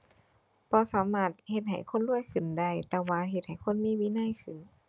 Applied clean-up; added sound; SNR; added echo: none; none; none; none.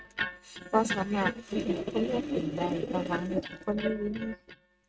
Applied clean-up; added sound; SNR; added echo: neural mask model RNNoise.